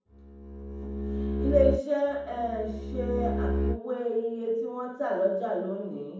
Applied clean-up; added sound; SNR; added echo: none; Bowed string instrument; 1 dB; reverberation time 1.2 s.